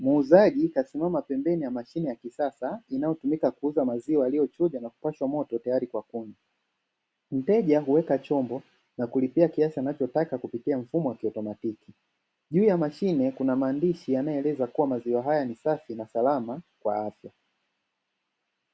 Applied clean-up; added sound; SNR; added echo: none; none; none; none.